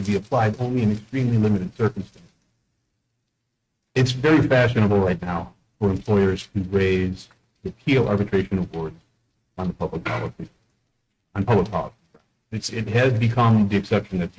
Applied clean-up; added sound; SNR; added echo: neural mask model RNNoise.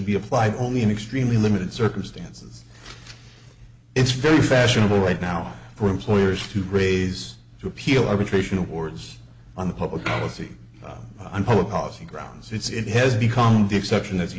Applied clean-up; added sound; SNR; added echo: none; none; none; none.